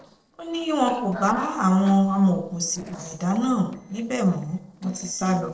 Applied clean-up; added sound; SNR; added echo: neural separator model SepFormer DNS4.